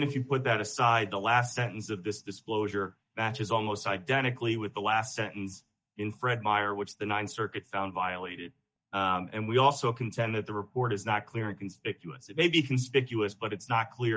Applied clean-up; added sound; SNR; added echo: neural mask model DeepFilterNet 3.